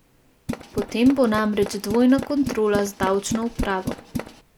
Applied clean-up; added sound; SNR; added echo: none; Tools; 10 dB; none.